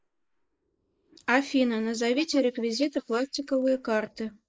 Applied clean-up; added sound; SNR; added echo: neural mask model Resemble Enhance denoiser.